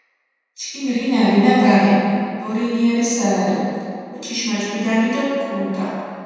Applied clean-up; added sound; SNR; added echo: none; none; none; reverberation time 2.1 s.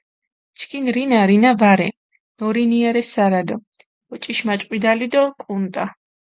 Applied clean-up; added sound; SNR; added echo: none; none; none; none.